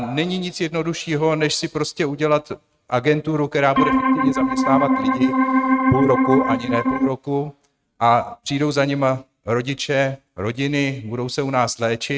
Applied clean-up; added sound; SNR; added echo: neural mask model RNNoise.